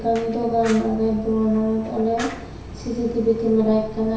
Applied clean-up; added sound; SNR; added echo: none; Fire; 13 dB; reverberation time 0.7 s.